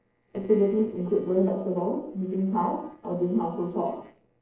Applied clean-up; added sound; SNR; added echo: neural separator model SepFormer DNS4.